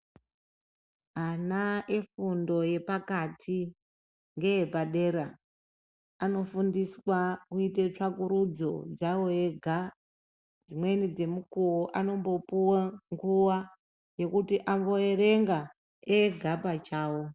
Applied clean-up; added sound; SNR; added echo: none; none; none; none.